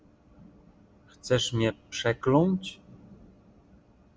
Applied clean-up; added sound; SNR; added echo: none; none; none; none.